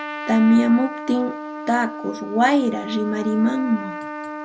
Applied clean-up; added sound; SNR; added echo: none; Trumpet; 10 dB; none.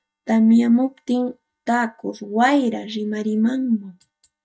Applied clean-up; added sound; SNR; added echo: neural mask model DeepFilterNet 3.